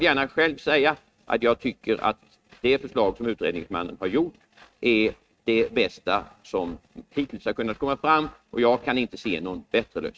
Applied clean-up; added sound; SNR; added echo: neural mask model RNNoise.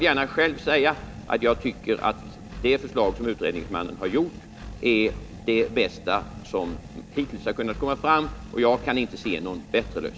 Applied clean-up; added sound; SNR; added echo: none; Engine; 15 dB; none.